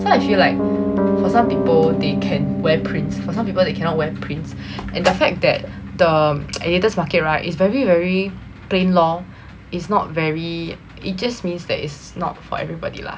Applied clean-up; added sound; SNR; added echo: none; Piano; 5 dB; none.